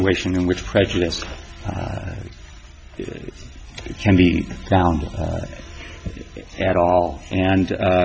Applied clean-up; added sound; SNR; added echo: none; none; none; none.